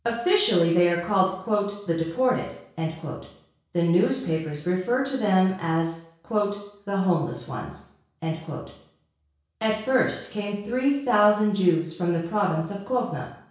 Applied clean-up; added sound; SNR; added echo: none; none; none; reverberation time 0.6 s.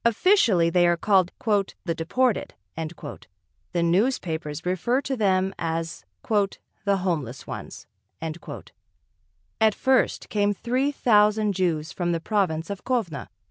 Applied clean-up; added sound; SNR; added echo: none; none; none; none.